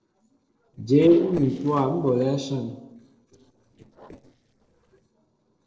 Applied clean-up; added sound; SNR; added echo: neural separator model SepFormer DNS4.